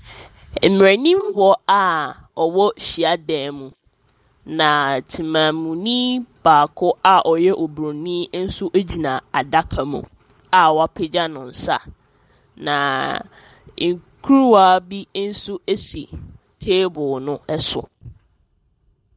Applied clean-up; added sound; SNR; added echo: none; none; none; none.